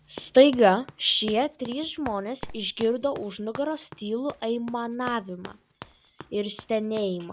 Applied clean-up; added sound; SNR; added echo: none; Run; 19 dB; none.